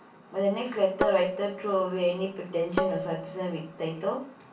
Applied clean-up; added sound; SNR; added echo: none; Tabla; 4 dB; reverberation time 0.3 s.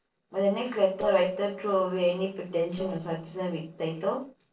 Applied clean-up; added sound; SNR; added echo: neural separator model SepFormer DNS4.